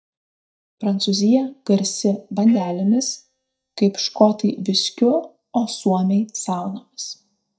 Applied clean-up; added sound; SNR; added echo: neural mask model DeepFilterNet 3.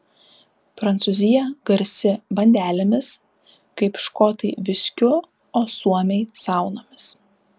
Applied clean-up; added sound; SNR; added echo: none; none; none; none.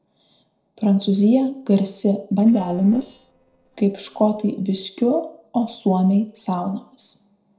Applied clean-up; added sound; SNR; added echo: neural separator model SepFormer DNS4.